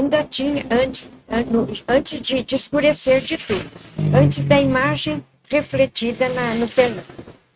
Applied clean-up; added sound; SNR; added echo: neural mask model RNNoise.